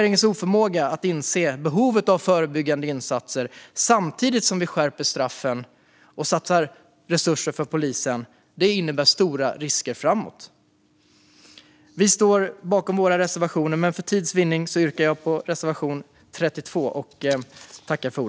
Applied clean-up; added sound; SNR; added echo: none; none; none; none.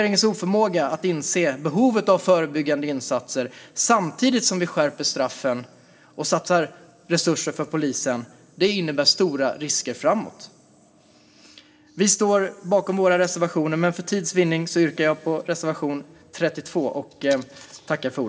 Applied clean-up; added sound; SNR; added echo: none; none; none; reverberation time 2.2 s.